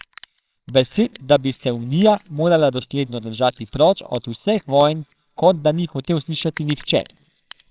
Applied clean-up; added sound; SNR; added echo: neural separator model SepFormer WHAMR!.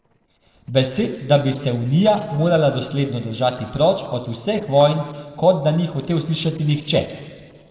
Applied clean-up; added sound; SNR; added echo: neural separator model SepFormer DNS4.